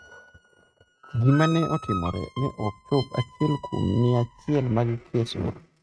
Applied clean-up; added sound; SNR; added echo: neural mask model RNNoise.